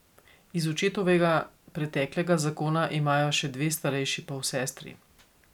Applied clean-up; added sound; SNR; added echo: none; none; none; none.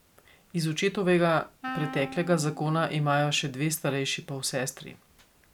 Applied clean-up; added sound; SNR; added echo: none; Wind instrument, woodwind instrument; 14 dB; none.